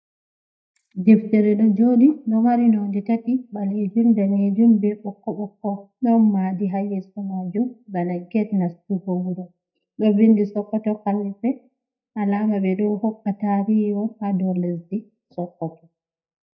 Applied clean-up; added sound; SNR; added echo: neural mask model DeepFilterNet 3.